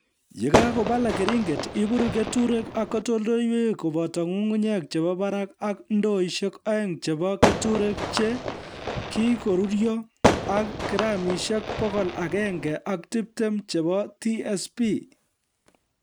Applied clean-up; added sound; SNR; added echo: none; Fireworks; 2 dB; none.